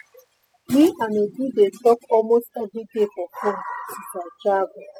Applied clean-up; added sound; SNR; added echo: classical method spectral subtraction.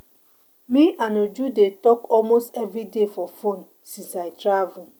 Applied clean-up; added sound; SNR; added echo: none; none; none; none.